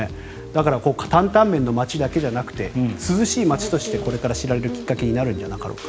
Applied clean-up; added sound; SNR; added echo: none; none; none; none.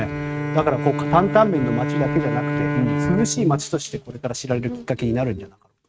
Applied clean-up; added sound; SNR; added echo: neural mask model RNNoise.